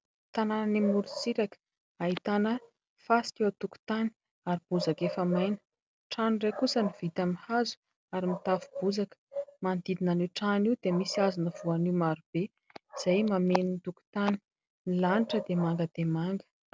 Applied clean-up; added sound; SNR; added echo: none; none; none; none.